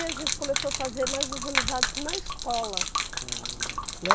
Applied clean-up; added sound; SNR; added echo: none; Gurgling / Liquid; -4 dB; none.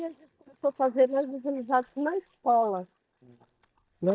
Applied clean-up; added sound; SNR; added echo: neural mask model DeepFilterNet 3.